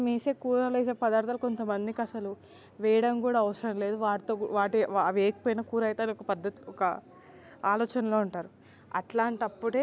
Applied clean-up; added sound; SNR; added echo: none; none; none; none.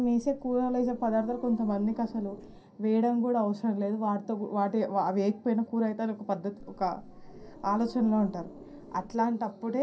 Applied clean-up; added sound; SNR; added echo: none; Growling; 17 dB; reverberation time 0.3 s.